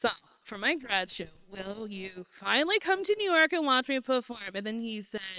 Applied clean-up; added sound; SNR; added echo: neural separator model SepFormer WHAM!.